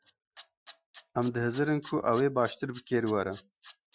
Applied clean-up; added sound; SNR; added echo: classical method Wiener filter.